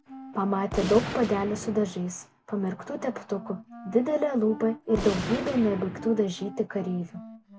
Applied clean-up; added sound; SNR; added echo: none; Wind instrument, woodwind instrument + Gunshot, gunfire; 10 dB; none.